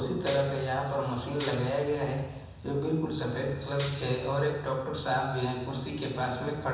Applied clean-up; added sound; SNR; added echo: none; Clapping; 16 dB; reverberation time 1.1 s.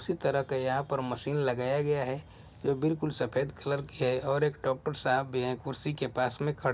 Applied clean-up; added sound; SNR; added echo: none; none; none; none.